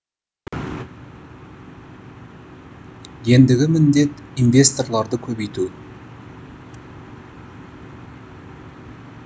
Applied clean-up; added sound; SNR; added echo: none; none; none; none.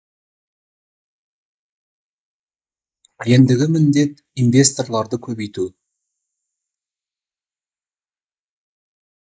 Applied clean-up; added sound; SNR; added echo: neural mask model Resemble Enhance denoiser.